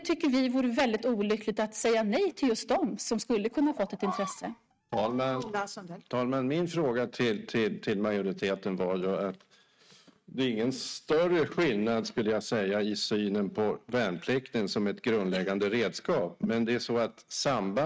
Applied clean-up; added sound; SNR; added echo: neural mask model RNNoise.